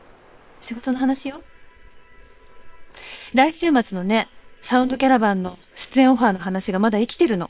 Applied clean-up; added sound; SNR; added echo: neural separator model SepFormer WHAM!.